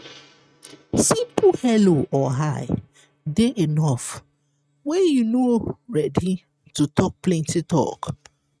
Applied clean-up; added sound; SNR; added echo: neural mask model RNNoise.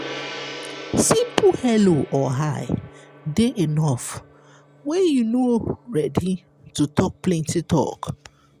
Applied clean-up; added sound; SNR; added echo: none; Gong; 18 dB; none.